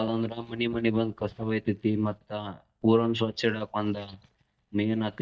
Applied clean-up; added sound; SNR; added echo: neural mask model DeepFilterNet 3.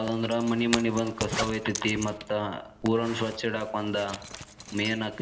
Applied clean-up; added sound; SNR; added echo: none; Zipper (clothing); 10 dB; reverberation time 2.4 s.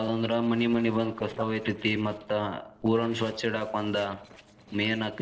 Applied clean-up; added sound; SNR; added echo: neural separator model SepFormer DNS4.